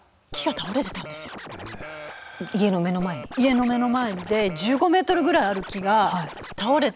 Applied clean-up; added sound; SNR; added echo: none; Scratching (performance technique); 14 dB; none.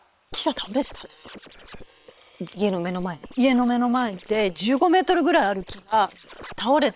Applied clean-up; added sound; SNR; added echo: neural separator model SepFormer WHAM!.